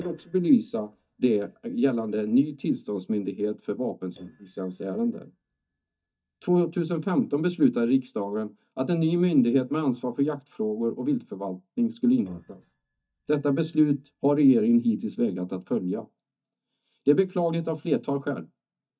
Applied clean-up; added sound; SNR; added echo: neural mask model DeepFilterNet 3.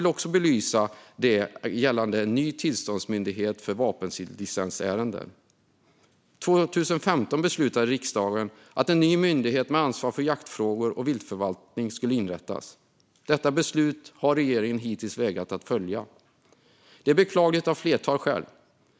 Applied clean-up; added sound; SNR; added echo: none; none; none; none.